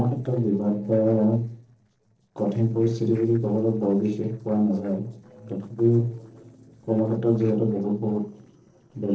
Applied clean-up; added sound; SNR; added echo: neural separator model SepFormer DNS4.